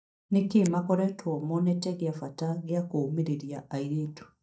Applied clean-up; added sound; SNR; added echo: neural mask model DeepFilterNet 3.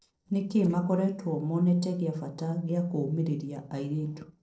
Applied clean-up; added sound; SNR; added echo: neural separator model SepFormer DNS4.